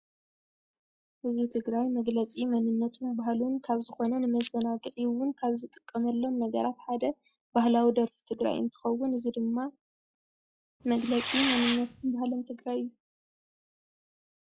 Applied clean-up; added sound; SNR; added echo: classical method log-MMSE.